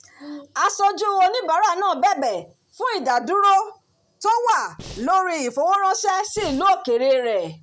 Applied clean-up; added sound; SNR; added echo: none; Breathing; 17 dB; none.